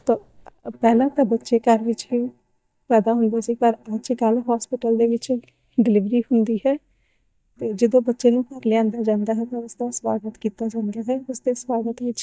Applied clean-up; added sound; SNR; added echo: neural mask model DeepFilterNet 3.